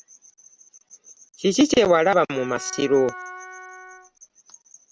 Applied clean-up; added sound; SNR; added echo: none; Wind instrument, woodwind instrument; 16 dB; none.